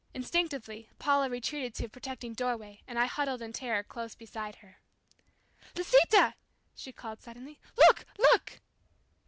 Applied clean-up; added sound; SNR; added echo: none; none; none; none.